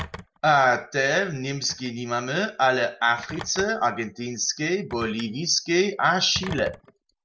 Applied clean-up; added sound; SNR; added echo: none; Telephone; 18 dB; none.